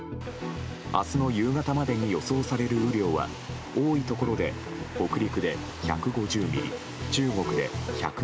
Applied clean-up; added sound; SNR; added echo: none; none; none; none.